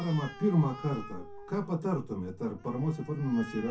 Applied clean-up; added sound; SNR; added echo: none; Animal; 15 dB; reverberation time 0.3 s.